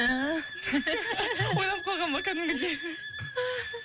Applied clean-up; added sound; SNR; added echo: none; Wind instrument, woodwind instrument; 9 dB; none.